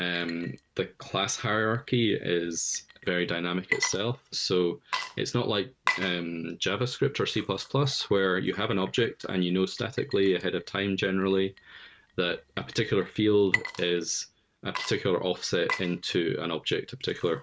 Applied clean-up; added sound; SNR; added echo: neural mask model RNNoise.